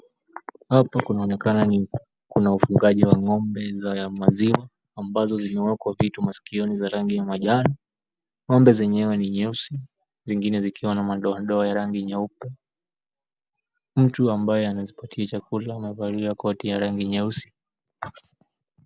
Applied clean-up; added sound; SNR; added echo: none; none; none; none.